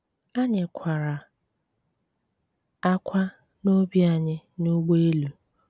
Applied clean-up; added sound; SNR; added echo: none; none; none; none.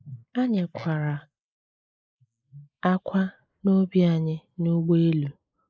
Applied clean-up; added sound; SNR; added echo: neural mask model Resemble Enhance denoiser.